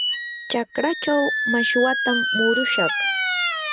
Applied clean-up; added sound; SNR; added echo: none; Squeak; -3 dB; none.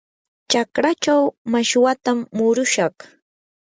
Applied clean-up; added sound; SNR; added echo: none; none; none; none.